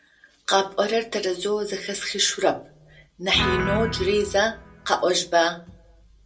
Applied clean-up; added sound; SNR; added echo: none; Guitar; 6 dB; reverberation time 0.2 s.